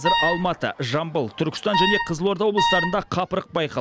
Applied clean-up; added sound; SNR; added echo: none; Wind instrument, woodwind instrument; 0 dB; none.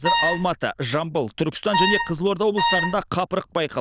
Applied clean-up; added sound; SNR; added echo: neural diffusion model UNIVERSE++.